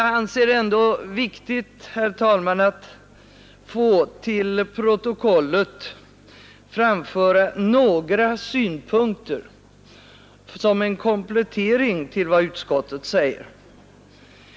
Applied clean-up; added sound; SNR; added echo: none; none; none; none.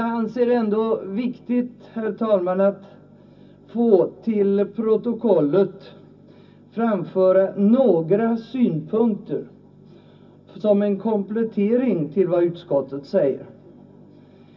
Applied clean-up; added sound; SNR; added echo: none; none; none; reverberation time 0.4 s.